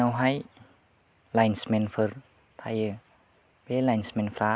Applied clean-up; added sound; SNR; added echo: none; none; none; none.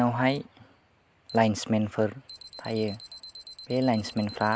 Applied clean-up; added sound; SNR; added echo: none; Alarm; 19 dB; none.